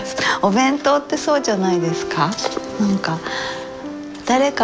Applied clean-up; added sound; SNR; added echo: none; none; none; none.